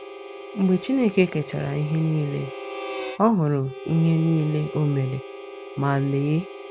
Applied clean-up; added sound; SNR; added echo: none; Harmonica; 13 dB; none.